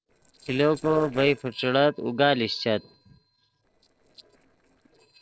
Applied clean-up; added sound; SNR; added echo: neural separator model SepFormer DNS4.